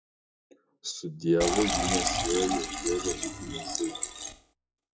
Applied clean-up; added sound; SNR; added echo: classical method WPE with log-MMSE.